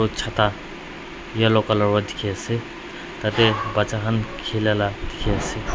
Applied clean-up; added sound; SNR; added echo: none; none; none; none.